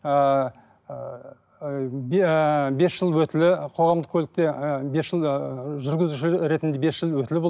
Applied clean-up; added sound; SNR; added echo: none; none; none; none.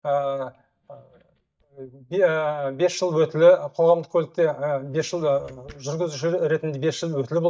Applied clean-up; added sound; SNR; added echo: neural mask model DeepFilterNet 3.